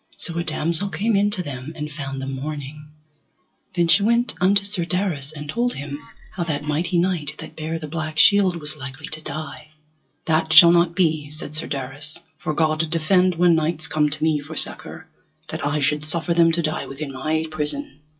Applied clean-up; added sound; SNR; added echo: classical method WPE with log-MMSE.